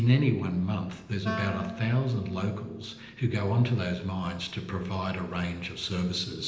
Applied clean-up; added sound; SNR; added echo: none; Wind instrument, woodwind instrument; 12 dB; reverberation time 0.9 s.